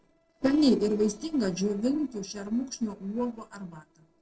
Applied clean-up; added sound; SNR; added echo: neural separator model SepFormer DNS4.